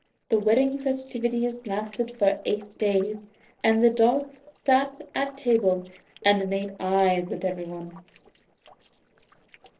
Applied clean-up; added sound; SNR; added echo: neural separator model SepFormer DNS4.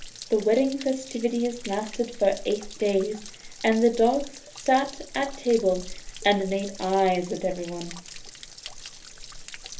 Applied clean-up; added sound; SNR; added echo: none; Stream / Trickle, dribble / Splash, splatter; 14 dB; reverberation time 0.3 s.